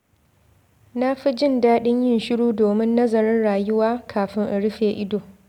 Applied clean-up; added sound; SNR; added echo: none; none; none; none.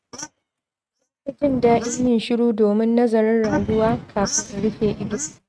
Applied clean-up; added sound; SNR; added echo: neural mask model RNNoise.